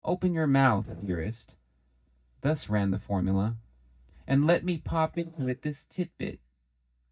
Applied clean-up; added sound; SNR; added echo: neural mask model DeepFilterNet 3.